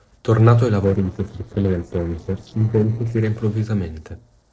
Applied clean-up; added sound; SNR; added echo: neural separator model SepFormer DNS4.